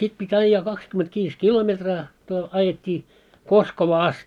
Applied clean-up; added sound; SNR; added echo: none; none; none; none.